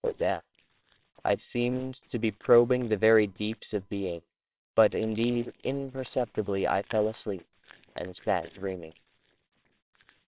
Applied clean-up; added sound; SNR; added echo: neural separator model SepFormer WHAMR!.